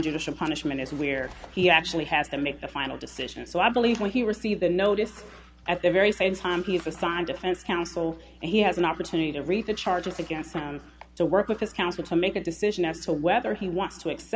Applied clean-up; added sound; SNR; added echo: none; none; none; none.